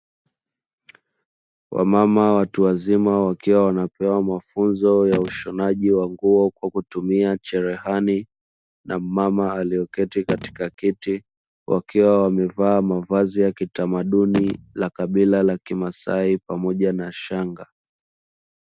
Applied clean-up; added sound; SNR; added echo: none; Telephone; 12 dB; none.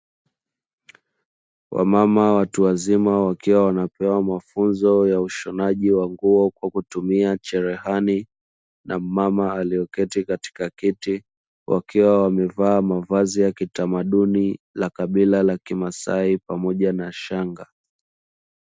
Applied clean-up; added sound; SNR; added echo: none; none; none; none.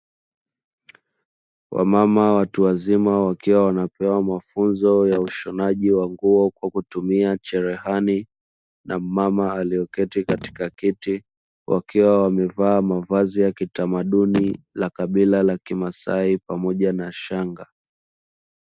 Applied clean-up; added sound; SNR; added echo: neural mask model Resemble Enhance denoiser.